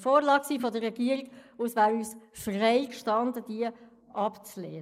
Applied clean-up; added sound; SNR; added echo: neural mask model Resemble Enhance denoiser.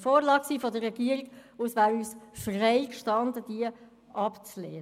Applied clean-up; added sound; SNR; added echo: none; none; none; none.